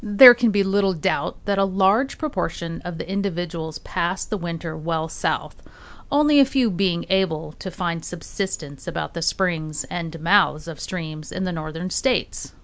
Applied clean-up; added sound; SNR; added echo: none; none; none; none.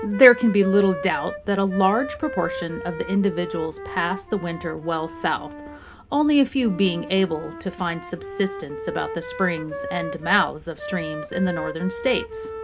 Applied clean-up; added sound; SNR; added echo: none; Wind instrument, woodwind instrument; 11 dB; reverberation time 0.3 s.